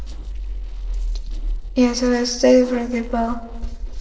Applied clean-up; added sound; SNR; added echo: neural separator model SepFormer DNS4.